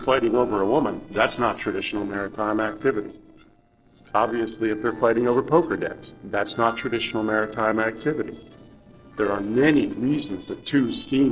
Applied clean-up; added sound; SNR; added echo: neural separator model SepFormer DNS4.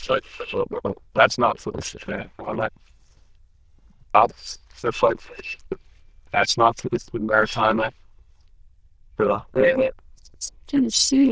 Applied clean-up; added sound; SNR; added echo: neural diffusion model UNIVERSE++.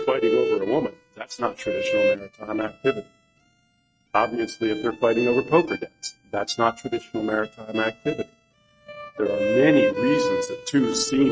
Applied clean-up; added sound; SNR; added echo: neural mask model RNNoise.